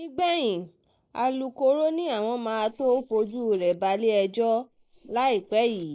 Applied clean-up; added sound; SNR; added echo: neural mask model Resemble Enhance denoiser.